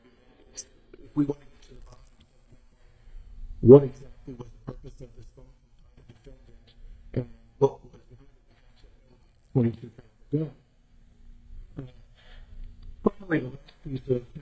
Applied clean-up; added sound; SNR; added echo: neural mask model DeepFilterNet 3.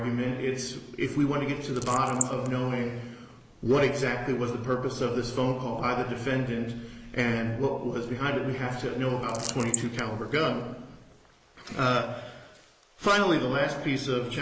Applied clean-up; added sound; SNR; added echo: neural mask model Resemble Enhance denoiser.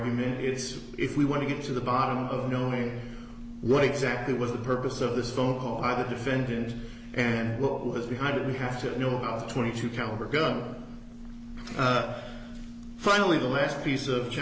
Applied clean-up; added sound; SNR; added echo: none; none; none; none.